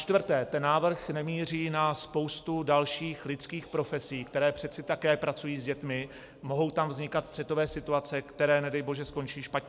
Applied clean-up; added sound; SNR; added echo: none; none; none; none.